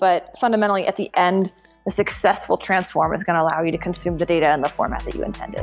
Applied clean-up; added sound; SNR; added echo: none; none; none; none.